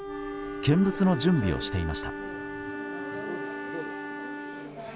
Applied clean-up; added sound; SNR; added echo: none; Wind instrument, woodwind instrument + Wind instrument, woodwind instrument; 6 dB; none.